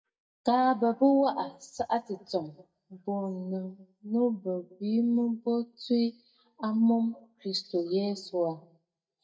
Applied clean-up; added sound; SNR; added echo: neural mask model DeepFilterNet 3.